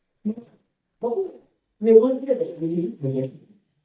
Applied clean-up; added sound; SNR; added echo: neural mask model DeepFilterNet 3.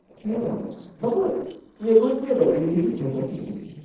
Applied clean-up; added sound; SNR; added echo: neural separator model SepFormer DNS4.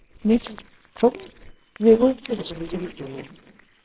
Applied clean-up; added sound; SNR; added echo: neural separator model SepFormer WHAMR!.